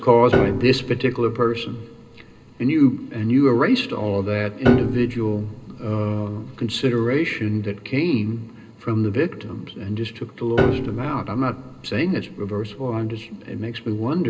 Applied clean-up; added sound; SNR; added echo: none; Piano; 6 dB; reverberation time 0.2 s.